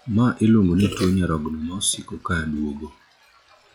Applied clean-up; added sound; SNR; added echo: classical method log-MMSE.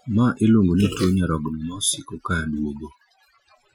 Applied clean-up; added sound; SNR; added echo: classical method Wiener filter.